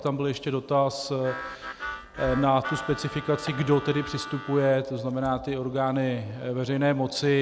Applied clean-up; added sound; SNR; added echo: none; Harmonica; 11 dB; none.